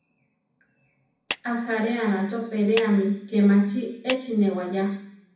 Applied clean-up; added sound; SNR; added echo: none; Clapping; 15 dB; reverberation time 0.6 s.